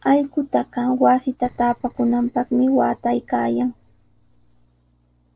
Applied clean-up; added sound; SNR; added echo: neural separator model SepFormer DNS4.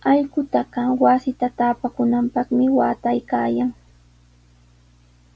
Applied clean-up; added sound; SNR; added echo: none; none; none; none.